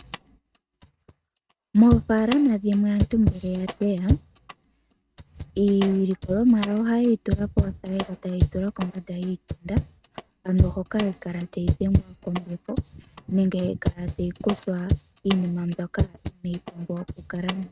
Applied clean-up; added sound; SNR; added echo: neural mask model RNNoise.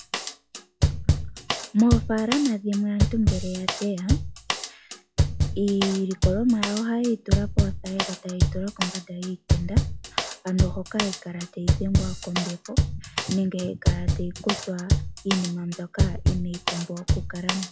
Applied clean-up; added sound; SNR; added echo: classical method log-MMSE.